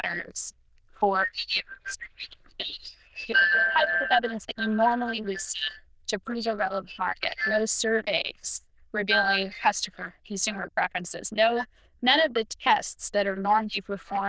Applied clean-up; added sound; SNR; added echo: neural diffusion model UNIVERSE++.